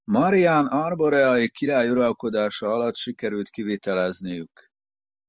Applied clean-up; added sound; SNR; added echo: none; none; none; none.